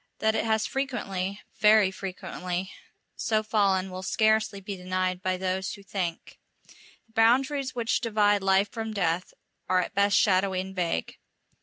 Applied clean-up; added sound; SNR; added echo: none; none; none; none.